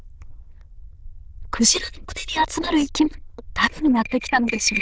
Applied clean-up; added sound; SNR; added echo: neural diffusion model UNIVERSE++.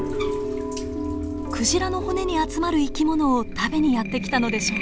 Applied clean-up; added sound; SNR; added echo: none; Bathtub (filling or washing); 13 dB; none.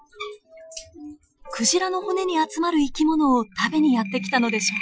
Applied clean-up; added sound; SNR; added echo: classical method Wiener filter.